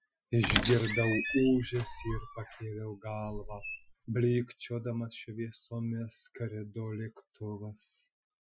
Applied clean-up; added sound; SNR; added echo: classical method Wiener filter.